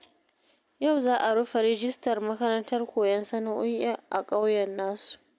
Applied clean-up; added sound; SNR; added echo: none; none; none; none.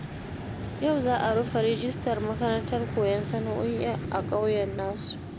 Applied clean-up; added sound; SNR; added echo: none; Vehicle; 5 dB; none.